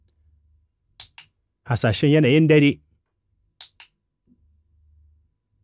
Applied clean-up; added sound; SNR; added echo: none; none; none; none.